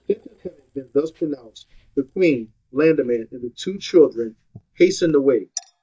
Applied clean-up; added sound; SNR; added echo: neural mask model DeepFilterNet 3.